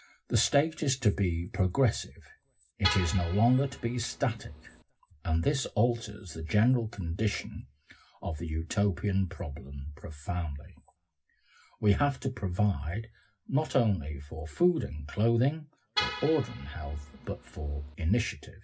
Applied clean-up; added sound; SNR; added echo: none; Vehicle horn, car horn, honking; 9 dB; reverberation time 0.4 s.